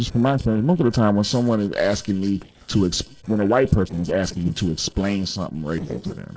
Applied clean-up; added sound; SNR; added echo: neural separator model SepFormer DNS4.